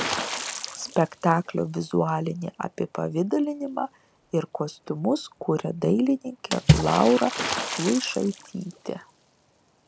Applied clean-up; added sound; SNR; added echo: none; Water / Splash, splatter; 5 dB; none.